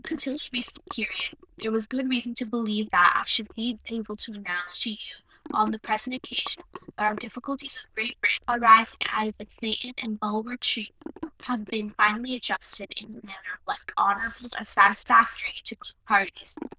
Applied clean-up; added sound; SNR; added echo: neural diffusion model UNIVERSE++.